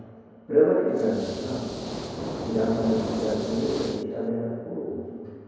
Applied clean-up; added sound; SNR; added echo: none; Hiss; 8 dB; reverberation time 2.2 s.